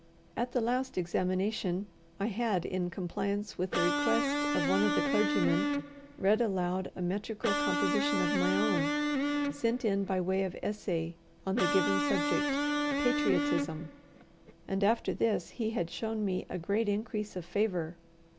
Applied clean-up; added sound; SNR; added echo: none; Electric guitar; -1 dB; none.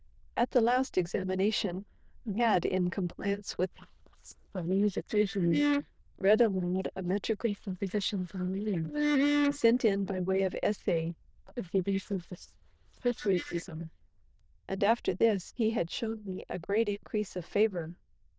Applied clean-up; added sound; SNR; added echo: neural diffusion model UNIVERSE++.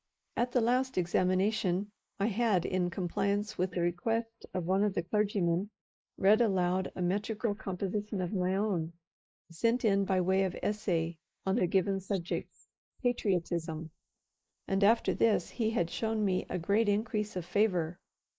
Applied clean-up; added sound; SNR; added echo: neural mask model Resemble Enhance denoiser.